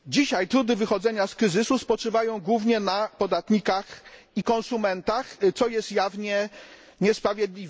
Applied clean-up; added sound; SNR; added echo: none; none; none; none.